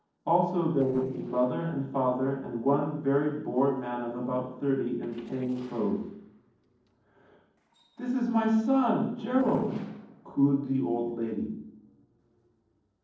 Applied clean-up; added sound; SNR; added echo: neural separator model SepFormer DNS4.